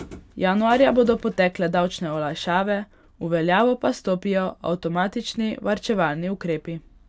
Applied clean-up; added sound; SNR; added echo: none; none; none; none.